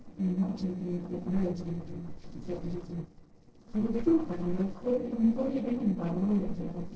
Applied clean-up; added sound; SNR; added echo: neural separator model SepFormer DNS4.